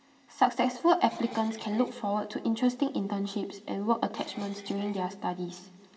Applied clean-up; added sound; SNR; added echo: none; Cough; 18 dB; reverberation time 2.4 s.